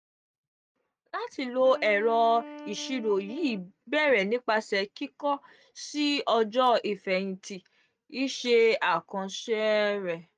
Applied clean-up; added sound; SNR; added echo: neural mask model RNNoise.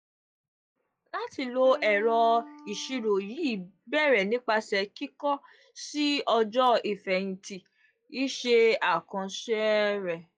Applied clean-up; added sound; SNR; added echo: classical method log-MMSE.